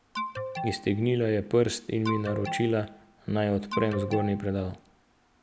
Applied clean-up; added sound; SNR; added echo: none; Alarm; 9 dB; none.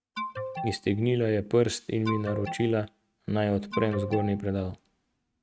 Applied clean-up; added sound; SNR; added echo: neural mask model RNNoise.